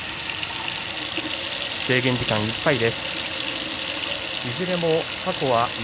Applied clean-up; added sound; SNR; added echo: none; Sink (filling or washing) / Water tap, faucet; -1 dB; none.